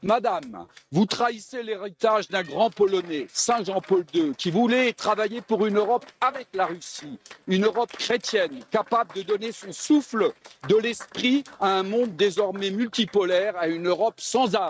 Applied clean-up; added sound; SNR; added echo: neural mask model RNNoise.